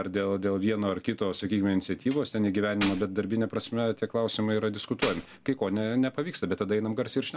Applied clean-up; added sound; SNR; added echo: none; Tambourine; -4 dB; none.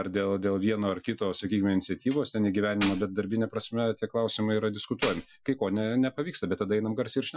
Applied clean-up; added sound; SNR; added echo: classical method Wiener filter.